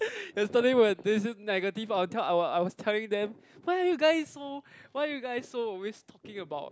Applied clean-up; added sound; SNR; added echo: none; none; none; none.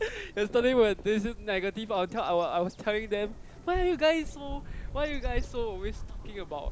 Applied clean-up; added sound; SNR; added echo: none; Bird vocalization, bird call, bird song; 9 dB; none.